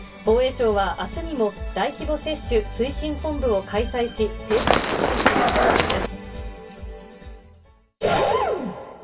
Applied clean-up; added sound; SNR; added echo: none; Run; -5 dB; reverberation time 0.1 s.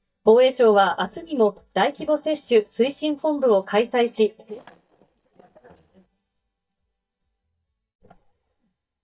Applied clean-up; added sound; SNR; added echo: neural mask model DeepFilterNet 3.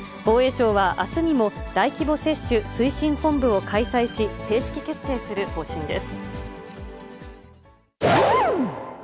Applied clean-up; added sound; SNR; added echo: none; none; none; none.